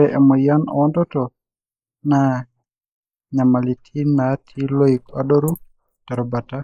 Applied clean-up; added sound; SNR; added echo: neural mask model Resemble Enhance denoiser.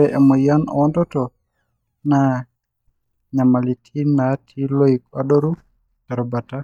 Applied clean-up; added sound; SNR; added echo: neural mask model DeepFilterNet 3.